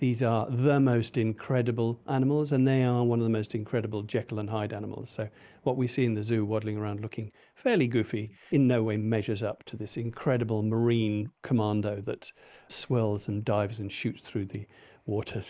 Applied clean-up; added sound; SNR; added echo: neural mask model Resemble Enhance denoiser.